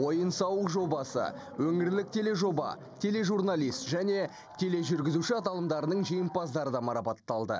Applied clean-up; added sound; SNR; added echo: none; none; none; none.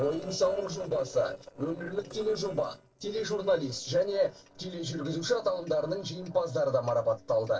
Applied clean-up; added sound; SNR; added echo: neural separator model SepFormer DNS4.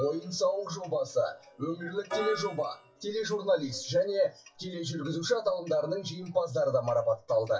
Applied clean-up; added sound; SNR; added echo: classical method WPE with log-MMSE.